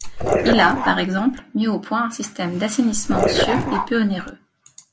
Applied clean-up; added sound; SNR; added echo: none; Dog; 0 dB; none.